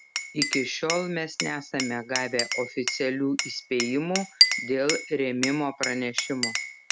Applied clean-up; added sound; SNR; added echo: none; Glass; 1 dB; none.